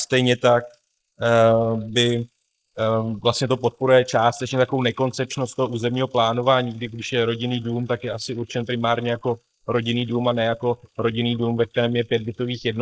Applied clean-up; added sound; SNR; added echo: neural mask model Resemble Enhance denoiser.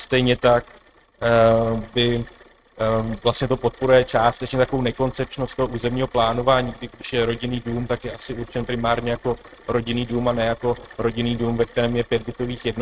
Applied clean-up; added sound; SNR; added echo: neural mask model RNNoise.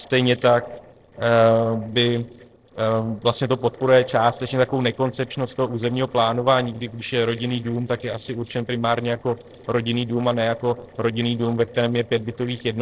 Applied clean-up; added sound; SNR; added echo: neural separator model SepFormer DNS4.